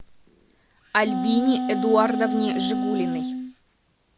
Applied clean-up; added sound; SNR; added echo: none; Wind instrument, woodwind instrument; 1 dB; none.